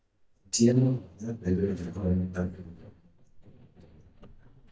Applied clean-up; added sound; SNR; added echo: neural mask model DeepFilterNet 3.